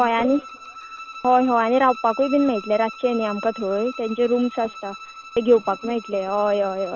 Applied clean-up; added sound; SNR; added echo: none; Bowed string instrument; 16 dB; none.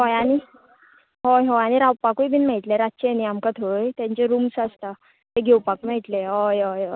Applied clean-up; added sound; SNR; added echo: none; none; none; none.